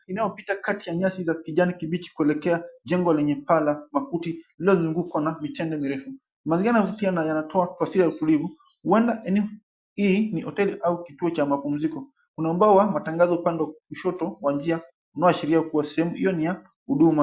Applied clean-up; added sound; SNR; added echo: none; none; none; none.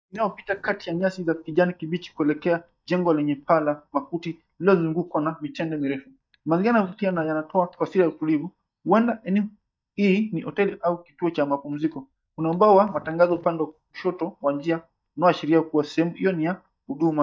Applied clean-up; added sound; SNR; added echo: neural mask model DeepFilterNet 3.